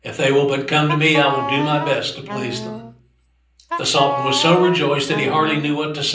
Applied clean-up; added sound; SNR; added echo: none; Wind instrument, woodwind instrument; 7 dB; reverberation time 0.6 s.